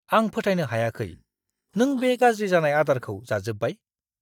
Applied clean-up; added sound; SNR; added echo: neural mask model DeepFilterNet 3.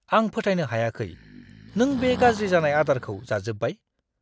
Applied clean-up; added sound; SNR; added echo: none; Breathing; 14 dB; none.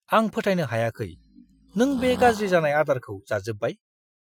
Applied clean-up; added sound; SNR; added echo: classical method Wiener filter.